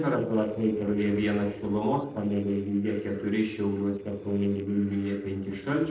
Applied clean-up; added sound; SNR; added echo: neural separator model SepFormer DNS4.